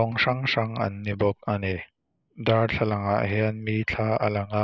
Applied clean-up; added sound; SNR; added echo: neural mask model Resemble Enhance denoiser.